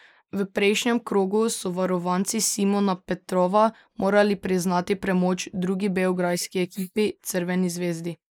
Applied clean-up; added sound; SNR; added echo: neural mask model Resemble Enhance denoiser.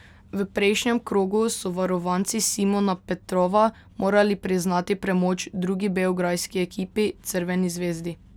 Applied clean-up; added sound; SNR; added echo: none; none; none; none.